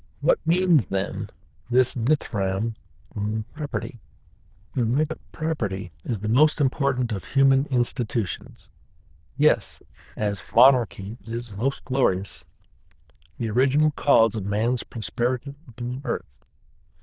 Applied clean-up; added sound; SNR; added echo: neural diffusion model UNIVERSE++.